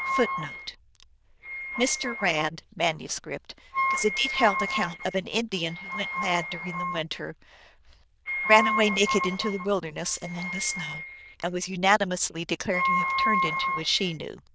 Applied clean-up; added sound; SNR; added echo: neural diffusion model UNIVERSE++.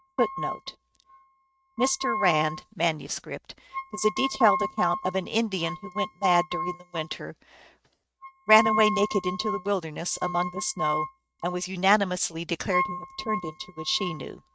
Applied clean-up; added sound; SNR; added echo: neural mask model RNNoise.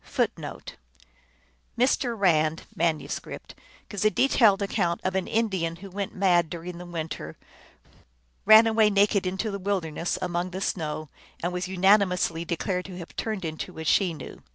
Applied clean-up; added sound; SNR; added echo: none; none; none; none.